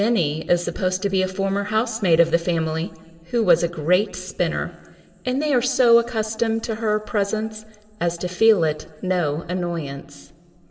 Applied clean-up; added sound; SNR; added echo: none; none; none; reverberation time 2.1 s.